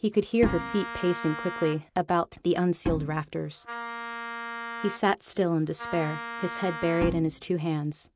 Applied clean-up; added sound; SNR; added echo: none; Wind instrument, woodwind instrument + Bowed string instrument; 7 dB; none.